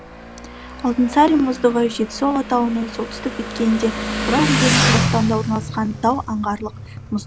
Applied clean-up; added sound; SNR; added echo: none; Motorcycle; 4 dB; none.